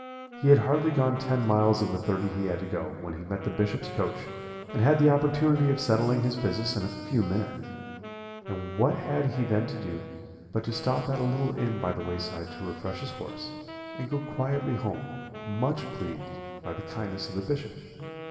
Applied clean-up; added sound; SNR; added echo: none; Wind instrument, woodwind instrument; 12 dB; reverberation time 2.3 s.